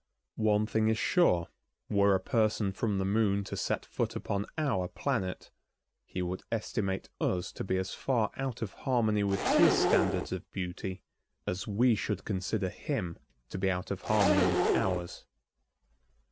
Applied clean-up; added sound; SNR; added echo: none; Zipper (clothing); -2 dB; none.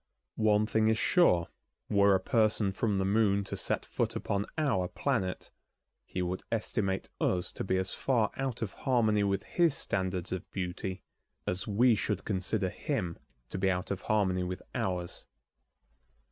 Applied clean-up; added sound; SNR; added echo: none; none; none; none.